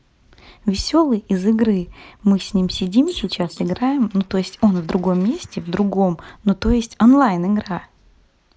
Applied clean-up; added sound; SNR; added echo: neural mask model Resemble Enhance denoiser.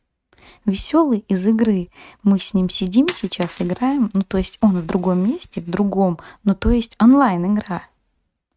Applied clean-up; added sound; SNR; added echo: neural mask model RNNoise.